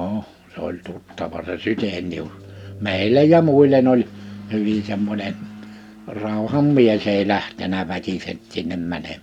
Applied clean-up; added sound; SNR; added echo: none; none; none; none.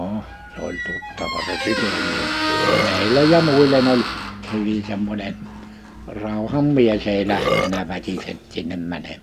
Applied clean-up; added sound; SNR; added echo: none; Burping, eructation + Squeak; 5 dB; none.